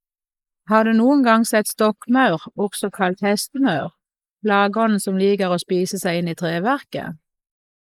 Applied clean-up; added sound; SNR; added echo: neural mask model Resemble Enhance denoiser.